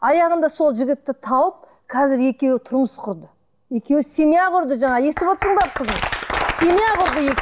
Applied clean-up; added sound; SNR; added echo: none; none; none; none.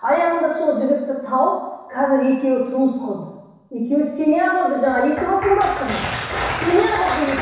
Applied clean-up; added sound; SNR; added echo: none; none; none; reverberation time 1.1 s.